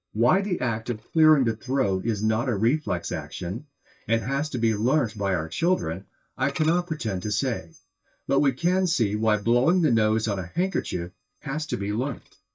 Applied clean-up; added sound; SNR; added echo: neural mask model DeepFilterNet 3.